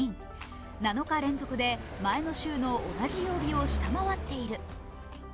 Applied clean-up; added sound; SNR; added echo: none; Car passing by; 6 dB; none.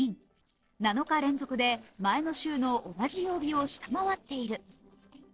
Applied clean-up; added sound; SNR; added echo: neural separator model SepFormer DNS4.